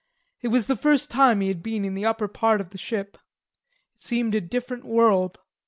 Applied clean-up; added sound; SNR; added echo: none; none; none; none.